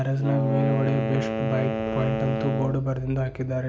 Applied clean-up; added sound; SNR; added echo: none; Wind instrument, woodwind instrument; 4 dB; none.